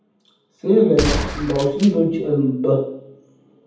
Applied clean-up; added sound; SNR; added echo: none; Gunshot, gunfire; 6 dB; reverberation time 0.8 s.